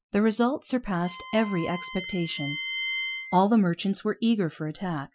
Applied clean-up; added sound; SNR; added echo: classical method Wiener filter.